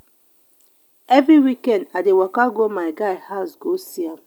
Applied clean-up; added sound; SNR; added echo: none; none; none; none.